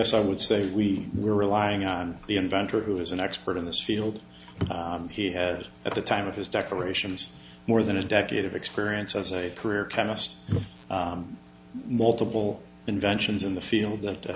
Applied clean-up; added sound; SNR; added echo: none; none; none; none.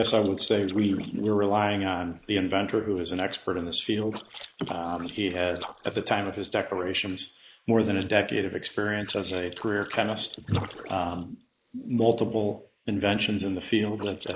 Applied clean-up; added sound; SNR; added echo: neural mask model Resemble Enhance denoiser.